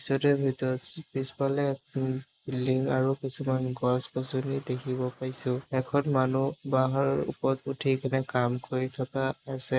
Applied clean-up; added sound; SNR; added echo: neural mask model Resemble Enhance denoiser.